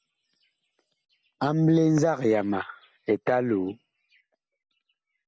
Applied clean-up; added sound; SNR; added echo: none; none; none; none.